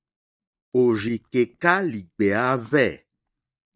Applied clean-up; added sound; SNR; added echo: neural mask model DeepFilterNet 3.